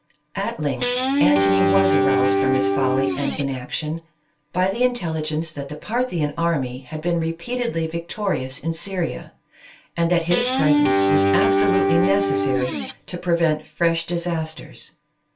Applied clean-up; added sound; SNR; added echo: none; Guitar; -4 dB; reverberation time 0.2 s.